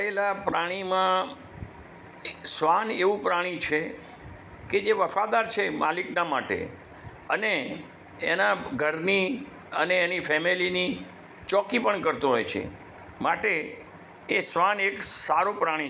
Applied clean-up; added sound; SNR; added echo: none; none; none; none.